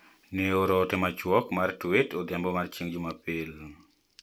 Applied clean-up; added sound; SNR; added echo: none; none; none; none.